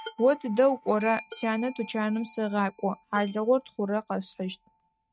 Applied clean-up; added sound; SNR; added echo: neural mask model RNNoise.